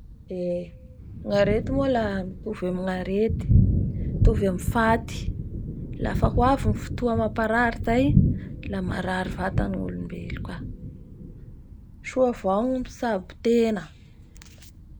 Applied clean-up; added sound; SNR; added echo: none; Thunder; 1 dB; none.